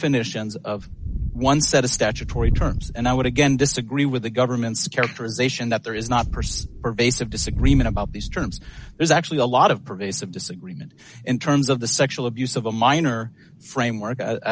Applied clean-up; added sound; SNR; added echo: none; Wind; 4 dB; none.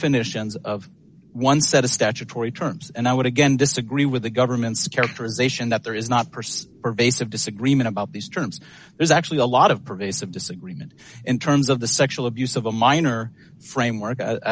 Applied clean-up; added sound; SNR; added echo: none; none; none; none.